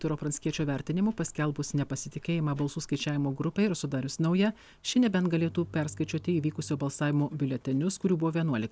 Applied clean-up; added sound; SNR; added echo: none; Bowed string instrument; 19 dB; none.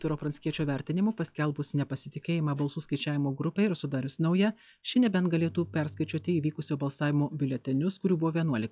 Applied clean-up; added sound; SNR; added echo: classical method log-MMSE.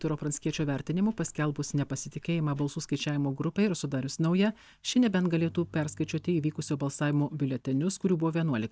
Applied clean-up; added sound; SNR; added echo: neural mask model DeepFilterNet 3.